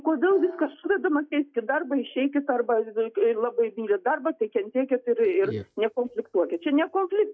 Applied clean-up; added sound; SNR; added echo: classical method log-MMSE.